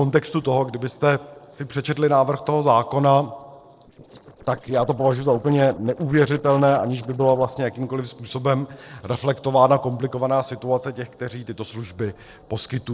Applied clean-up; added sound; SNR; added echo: neural separator model SepFormer DNS4.